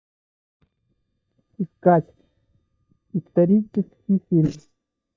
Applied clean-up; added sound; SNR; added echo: neural mask model DeepFilterNet 3.